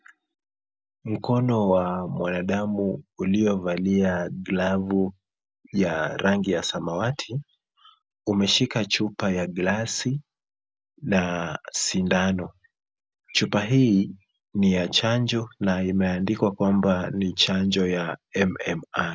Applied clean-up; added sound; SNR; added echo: none; none; none; none.